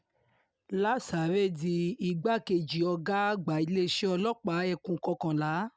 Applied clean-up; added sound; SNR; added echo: none; none; none; none.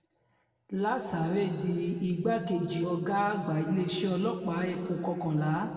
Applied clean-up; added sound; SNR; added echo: none; none; none; reverberation time 2.2 s.